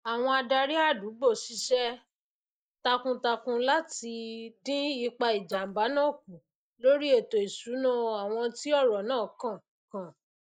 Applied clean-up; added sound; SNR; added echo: neural mask model Resemble Enhance denoiser.